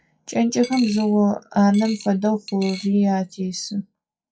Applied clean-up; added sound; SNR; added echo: classical method WPE with log-MMSE.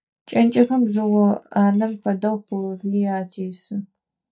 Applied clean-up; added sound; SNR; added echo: neural mask model DeepFilterNet 3.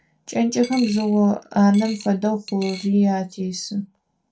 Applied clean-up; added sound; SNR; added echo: none; Coin (dropping); 19 dB; reverberation time 0.2 s.